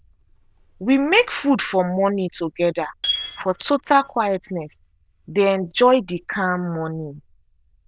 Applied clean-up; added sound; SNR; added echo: neural diffusion model UNIVERSE++.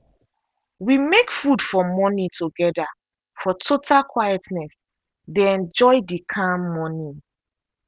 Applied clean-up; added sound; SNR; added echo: none; none; none; none.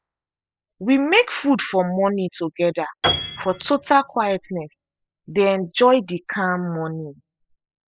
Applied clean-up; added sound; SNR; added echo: classical method spectral subtraction.